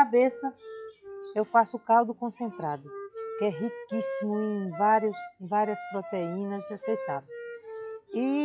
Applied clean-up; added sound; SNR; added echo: classical method log-MMSE.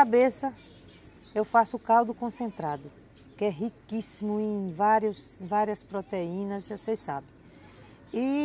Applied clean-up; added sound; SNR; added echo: none; none; none; none.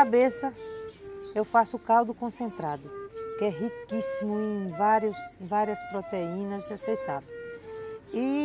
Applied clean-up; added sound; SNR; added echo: none; Wind instrument, woodwind instrument; 11 dB; none.